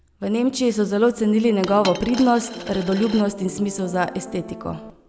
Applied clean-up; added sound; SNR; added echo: none; Piano + Coin (dropping); 14 dB; none.